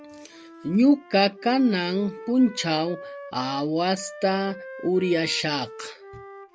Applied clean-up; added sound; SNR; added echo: none; Wind instrument, woodwind instrument; 17 dB; none.